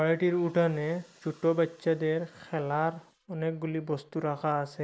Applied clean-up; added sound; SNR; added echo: neural mask model Resemble Enhance denoiser.